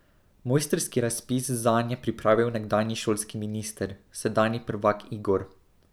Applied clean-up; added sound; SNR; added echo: none; none; none; none.